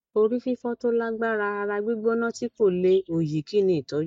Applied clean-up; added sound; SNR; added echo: neural mask model DeepFilterNet 3.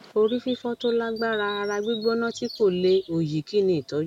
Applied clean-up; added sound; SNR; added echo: none; Bird vocalization, bird call, bird song; 18 dB; none.